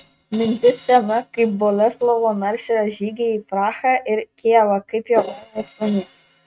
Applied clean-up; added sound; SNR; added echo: neural mask model RNNoise.